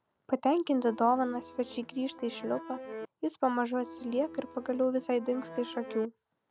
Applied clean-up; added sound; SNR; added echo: none; Accordion; 14 dB; none.